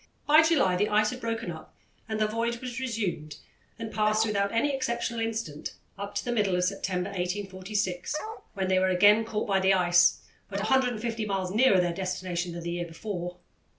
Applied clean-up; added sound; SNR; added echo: none; Bark; 9 dB; none.